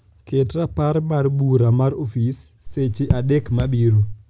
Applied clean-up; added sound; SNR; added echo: none; Raindrop / Drip; 7 dB; none.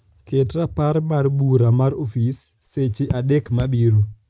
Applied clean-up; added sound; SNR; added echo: neural mask model RNNoise.